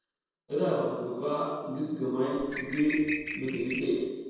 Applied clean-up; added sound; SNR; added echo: neural separator model SepFormer DNS4.